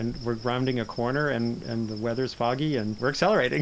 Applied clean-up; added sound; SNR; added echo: none; Insect; 18 dB; none.